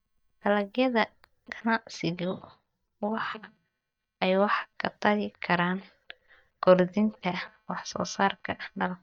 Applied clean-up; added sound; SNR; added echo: neural mask model DeepFilterNet 3.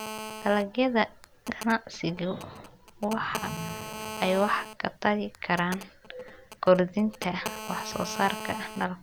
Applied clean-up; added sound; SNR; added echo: none; Telephone; 12 dB; none.